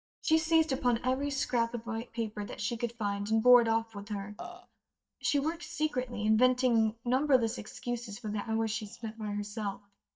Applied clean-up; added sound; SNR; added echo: neural mask model DeepFilterNet 3.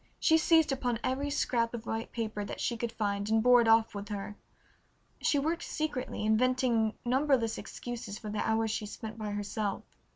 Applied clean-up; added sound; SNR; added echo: none; none; none; none.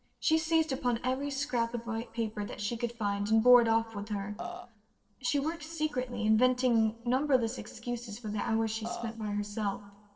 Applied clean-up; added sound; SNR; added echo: neural separator model SepFormer DNS4.